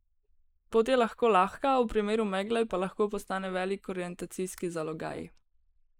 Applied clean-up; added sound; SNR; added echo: neural mask model Resemble Enhance denoiser.